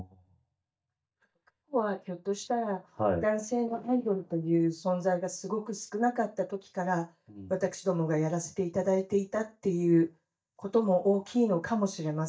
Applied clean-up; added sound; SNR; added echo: neural mask model DeepFilterNet 3.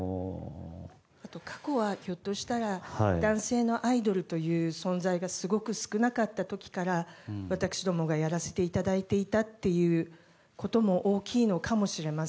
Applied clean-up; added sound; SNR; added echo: none; none; none; none.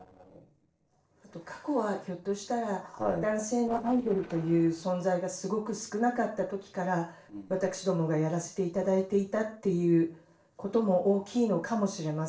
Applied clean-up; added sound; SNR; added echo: neural separator model SepFormer DNS4.